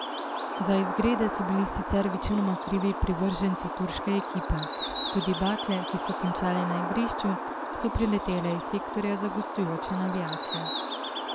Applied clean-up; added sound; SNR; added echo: none; Bird; 3 dB; none.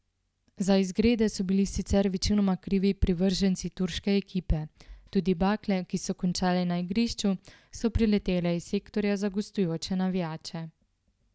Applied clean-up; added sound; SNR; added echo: none; none; none; none.